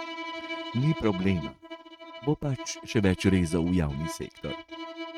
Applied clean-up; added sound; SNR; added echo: neural mask model RNNoise.